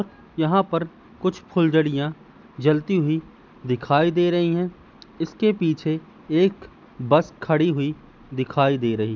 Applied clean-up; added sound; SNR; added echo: none; none; none; none.